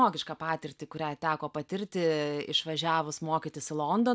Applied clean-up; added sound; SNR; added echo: none; none; none; none.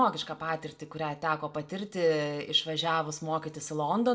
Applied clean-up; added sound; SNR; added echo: none; none; none; reverberation time 0.3 s.